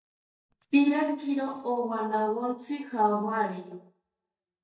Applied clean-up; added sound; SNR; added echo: neural mask model DeepFilterNet 3.